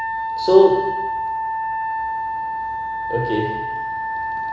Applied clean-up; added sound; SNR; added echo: none; Wind instrument, woodwind instrument; 2 dB; reverberation time 1.0 s.